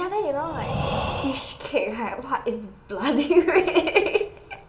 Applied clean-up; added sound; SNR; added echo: none; Breathing; 7 dB; reverberation time 1.2 s.